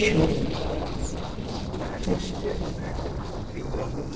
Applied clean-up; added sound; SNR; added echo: neural separator model SepFormer DNS4.